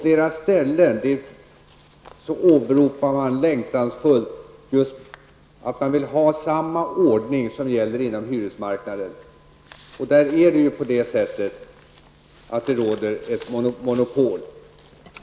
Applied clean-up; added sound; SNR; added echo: none; none; none; none.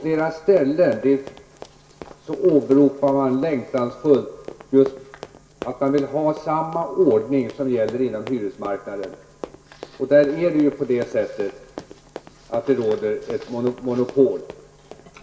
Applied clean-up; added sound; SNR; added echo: none; Run; 19 dB; reverberation time 0.2 s.